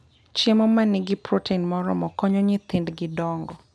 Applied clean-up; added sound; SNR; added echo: none; none; none; none.